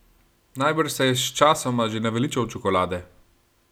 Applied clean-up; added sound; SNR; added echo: none; none; none; none.